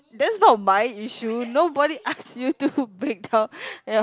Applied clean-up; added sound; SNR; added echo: none; none; none; none.